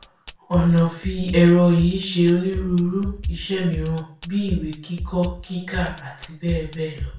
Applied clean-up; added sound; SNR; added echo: none; Drum kit; 11 dB; reverberation time 0.3 s.